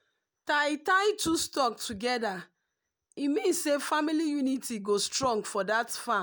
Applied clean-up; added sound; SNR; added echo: none; none; none; none.